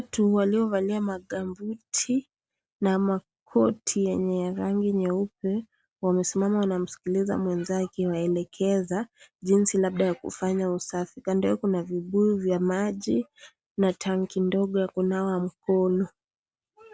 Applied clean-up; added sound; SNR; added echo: none; none; none; none.